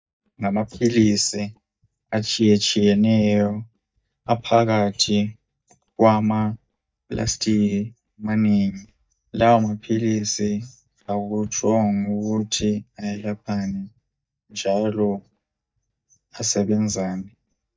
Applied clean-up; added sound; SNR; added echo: neural mask model DeepFilterNet 3.